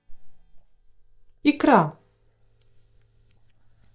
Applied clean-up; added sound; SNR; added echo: neural mask model DeepFilterNet 3.